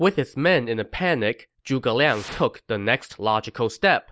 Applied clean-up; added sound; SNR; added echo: none; Fire; 15 dB; none.